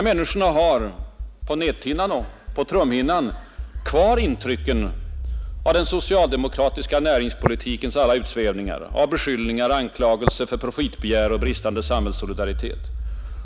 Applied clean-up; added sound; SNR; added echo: none; Tap + Accelerating, revving, vroom; 7 dB; none.